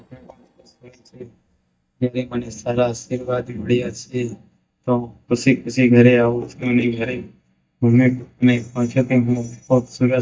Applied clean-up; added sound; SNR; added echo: neural mask model DeepFilterNet 3.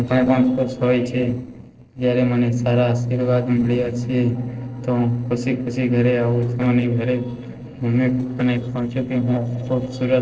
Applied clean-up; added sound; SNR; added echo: neural separator model SepFormer DNS4.